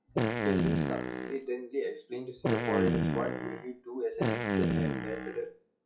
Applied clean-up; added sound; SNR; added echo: classical method log-MMSE.